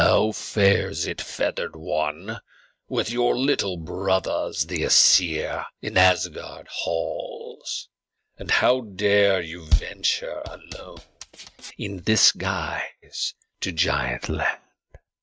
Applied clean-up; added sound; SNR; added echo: neural mask model RNNoise.